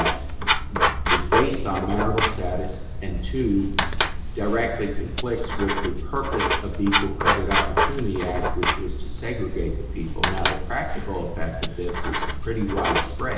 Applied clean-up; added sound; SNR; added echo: none; Writing; -3 dB; reverberation time 1.0 s.